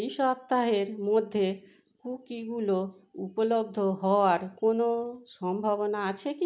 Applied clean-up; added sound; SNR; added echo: none; none; none; none.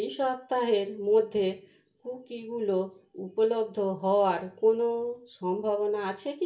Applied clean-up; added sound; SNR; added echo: none; none; none; reverberation time 0.2 s.